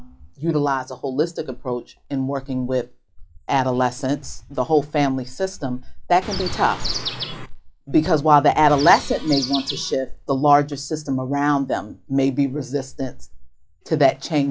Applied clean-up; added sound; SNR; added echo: classical method log-MMSE.